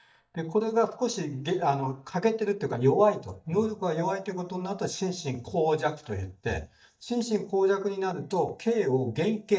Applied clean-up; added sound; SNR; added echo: neural mask model DeepFilterNet 3.